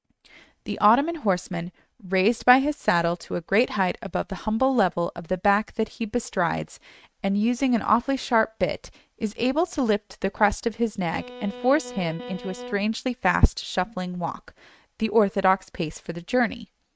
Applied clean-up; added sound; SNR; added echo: neural mask model RNNoise.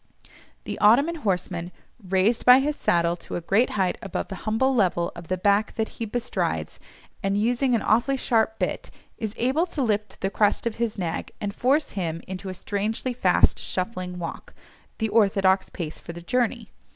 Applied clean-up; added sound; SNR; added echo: none; none; none; none.